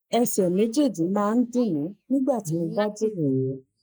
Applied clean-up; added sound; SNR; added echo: neural mask model Resemble Enhance denoiser.